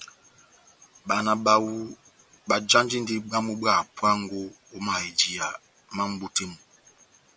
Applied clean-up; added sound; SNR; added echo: none; none; none; none.